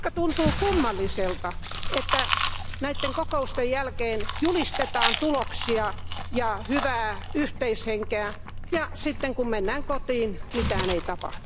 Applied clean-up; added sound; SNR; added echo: none; Chewing, mastication; 0 dB; none.